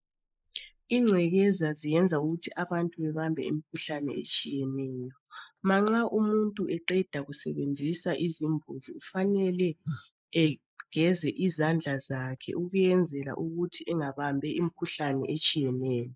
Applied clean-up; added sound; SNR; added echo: neural mask model Resemble Enhance denoiser.